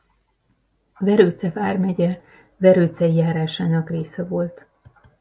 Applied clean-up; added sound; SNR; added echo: none; none; none; none.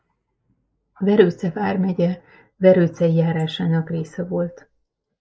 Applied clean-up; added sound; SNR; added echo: neural mask model Resemble Enhance denoiser.